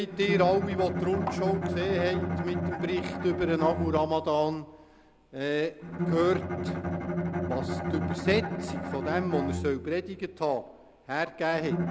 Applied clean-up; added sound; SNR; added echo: none; Bowed string instrument; 3 dB; none.